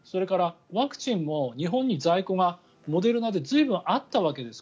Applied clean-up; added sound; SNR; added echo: none; none; none; none.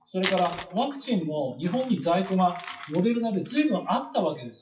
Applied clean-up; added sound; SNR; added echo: classical method WPE with log-MMSE.